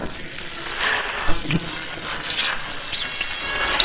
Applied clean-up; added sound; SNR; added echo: neural separator model SepFormer WHAM!.